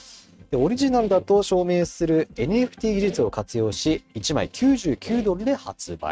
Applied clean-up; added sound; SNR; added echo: neural mask model RNNoise.